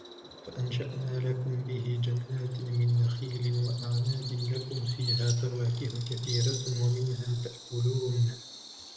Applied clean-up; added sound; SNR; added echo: none; Bird vocalization, bird call, bird song; 13 dB; none.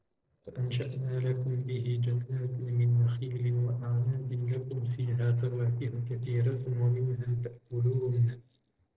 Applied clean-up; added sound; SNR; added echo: neural separator model SepFormer DNS4.